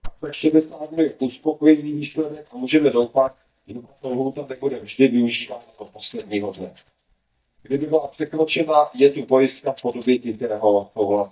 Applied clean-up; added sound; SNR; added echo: neural mask model DeepFilterNet 3.